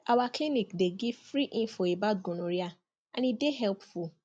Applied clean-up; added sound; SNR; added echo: none; none; none; none.